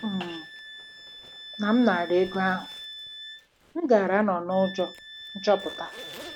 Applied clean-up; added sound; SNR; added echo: none; Zipper (clothing) + Wind instrument, woodwind instrument; 15 dB; none.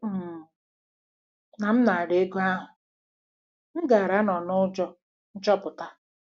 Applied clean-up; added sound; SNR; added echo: none; none; none; none.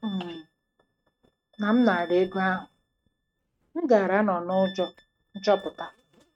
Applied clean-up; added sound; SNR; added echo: neural mask model RNNoise.